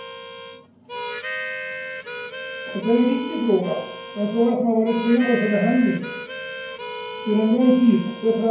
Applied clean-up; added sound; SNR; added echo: none; Harmonica; 10 dB; reverberation time 0.9 s.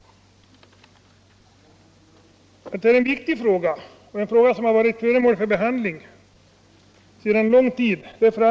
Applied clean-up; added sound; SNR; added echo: none; none; none; none.